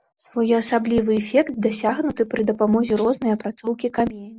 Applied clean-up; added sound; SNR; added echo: none; none; none; none.